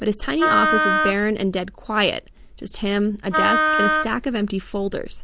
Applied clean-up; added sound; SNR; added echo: none; Wind instrument, woodwind instrument; -3 dB; none.